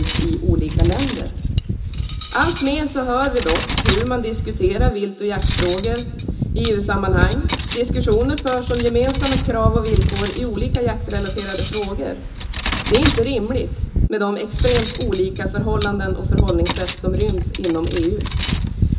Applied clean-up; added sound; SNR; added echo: none; Cutlery, silverware; -1 dB; reverberation time 0.2 s.